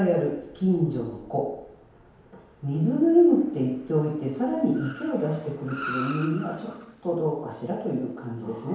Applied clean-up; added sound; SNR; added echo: none; Car; 17 dB; reverberation time 1.0 s.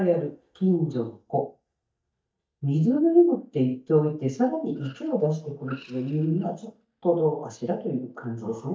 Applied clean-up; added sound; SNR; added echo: neural mask model DeepFilterNet 3.